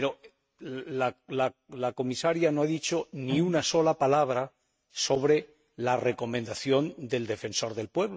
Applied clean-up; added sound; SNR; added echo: neural mask model RNNoise.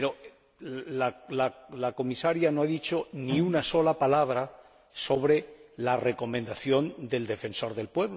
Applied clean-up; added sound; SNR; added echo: none; Bowed string instrument; 12 dB; none.